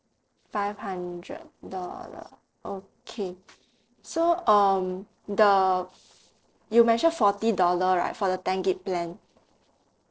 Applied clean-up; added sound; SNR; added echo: neural separator model SepFormer DNS4.